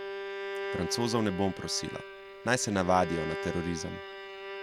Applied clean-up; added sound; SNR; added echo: none; Bowed string instrument; 6 dB; none.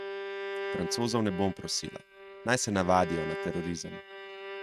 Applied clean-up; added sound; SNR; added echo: neural mask model RNNoise.